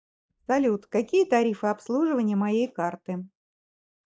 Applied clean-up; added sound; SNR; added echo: neural mask model DeepFilterNet 3.